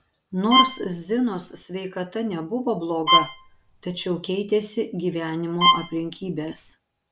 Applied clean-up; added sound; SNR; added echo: none; Bowed string instrument; -3 dB; none.